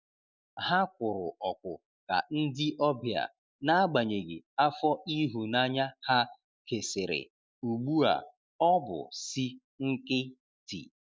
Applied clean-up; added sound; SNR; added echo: none; none; none; none.